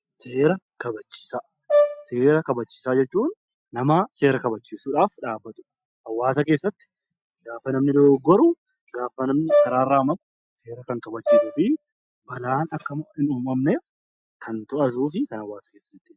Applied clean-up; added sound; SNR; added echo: classical method Wiener filter.